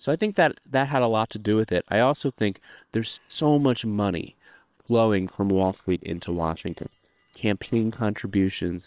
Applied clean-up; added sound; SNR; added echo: neural separator model SepFormer WHAM!.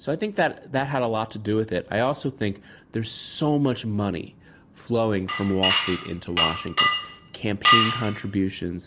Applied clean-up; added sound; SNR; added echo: none; Glass; -2 dB; none.